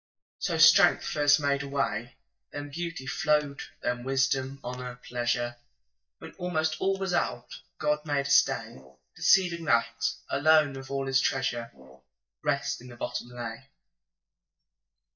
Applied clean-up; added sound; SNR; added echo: neural mask model DeepFilterNet 3.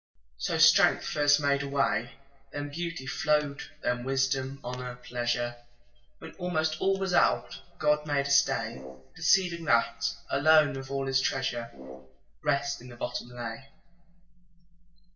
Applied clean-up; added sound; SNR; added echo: none; Brass instrument; 16 dB; reverberation time 0.7 s.